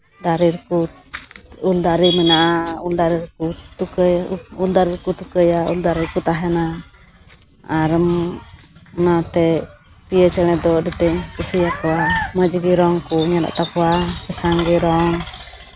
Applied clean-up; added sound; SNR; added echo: none; none; none; none.